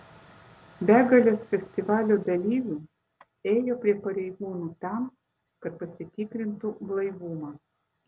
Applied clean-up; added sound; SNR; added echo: none; none; none; none.